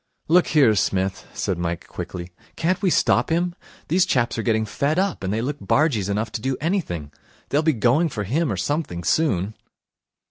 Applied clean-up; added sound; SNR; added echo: none; none; none; none.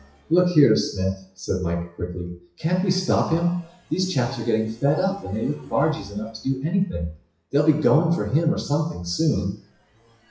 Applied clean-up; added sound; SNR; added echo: classical method WPE with log-MMSE.